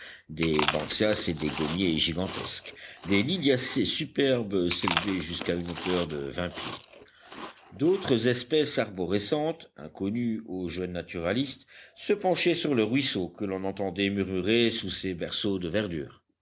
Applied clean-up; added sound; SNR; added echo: none; Chewing, mastication; 9 dB; none.